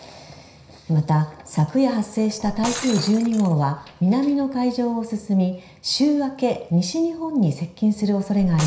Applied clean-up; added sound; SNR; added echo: none; Shatter; 18 dB; reverberation time 0.5 s.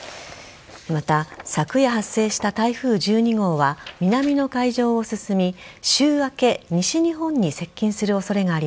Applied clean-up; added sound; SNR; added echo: none; none; none; none.